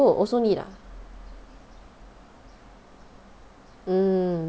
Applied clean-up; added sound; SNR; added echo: none; none; none; none.